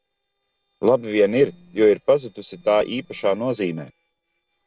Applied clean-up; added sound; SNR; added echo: neural separator model SepFormer DNS4.